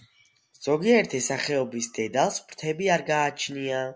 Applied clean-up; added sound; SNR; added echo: none; none; none; none.